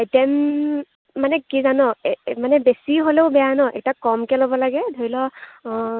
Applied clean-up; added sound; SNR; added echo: none; none; none; none.